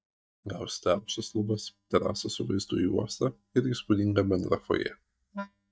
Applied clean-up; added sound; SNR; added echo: neural mask model DeepFilterNet 3.